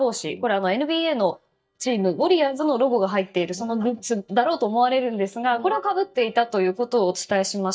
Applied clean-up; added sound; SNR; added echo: neural mask model DeepFilterNet 3.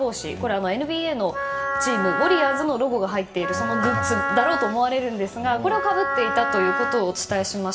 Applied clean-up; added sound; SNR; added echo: none; Wind instrument, woodwind instrument; 2 dB; reverberation time 0.6 s.